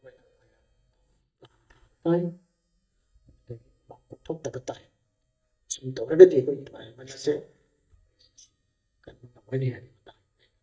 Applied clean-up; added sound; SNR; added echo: neural mask model DeepFilterNet 3.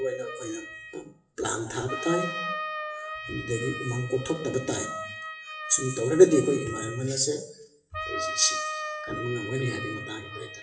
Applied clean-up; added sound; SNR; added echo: classical method WPE with log-MMSE.